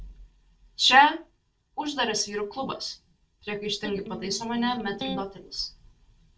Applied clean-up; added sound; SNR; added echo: neural separator model SepFormer DNS4.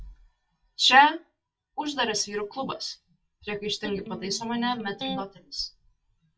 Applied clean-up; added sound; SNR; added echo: classical method WPE with log-MMSE.